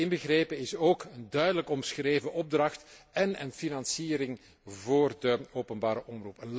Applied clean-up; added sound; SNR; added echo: none; none; none; none.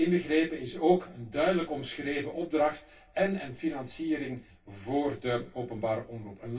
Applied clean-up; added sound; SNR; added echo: none; none; none; reverberation time 0.2 s.